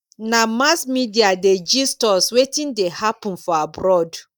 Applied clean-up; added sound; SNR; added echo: neural mask model DeepFilterNet 3.